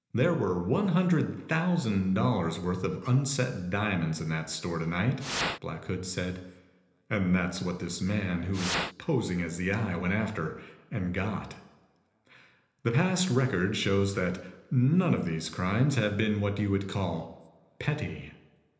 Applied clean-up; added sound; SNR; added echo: none; Fire; 2 dB; reverberation time 1.0 s.